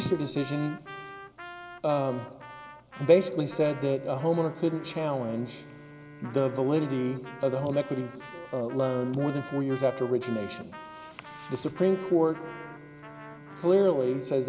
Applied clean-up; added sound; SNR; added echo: none; Trumpet + Bowed string instrument; 16 dB; none.